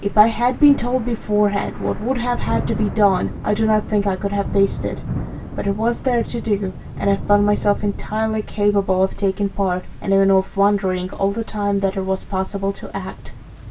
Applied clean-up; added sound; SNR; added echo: none; Thunder / Rain; 11 dB; reverberation time 0.2 s.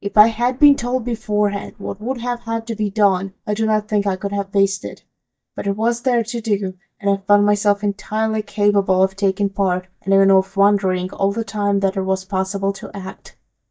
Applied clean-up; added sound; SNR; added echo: neural mask model DeepFilterNet 3.